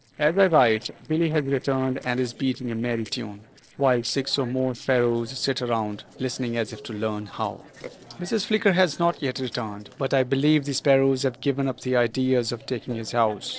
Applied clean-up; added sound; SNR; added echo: neural separator model SepFormer DNS4.